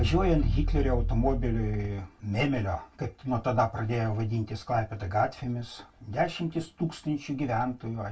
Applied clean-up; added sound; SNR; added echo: none; none; none; reverberation time 0.1 s.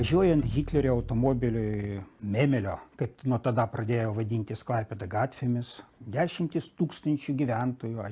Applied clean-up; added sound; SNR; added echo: none; none; none; none.